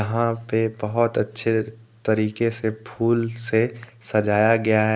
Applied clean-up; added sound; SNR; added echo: none; none; none; none.